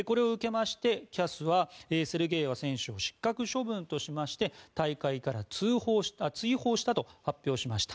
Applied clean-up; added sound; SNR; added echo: none; none; none; none.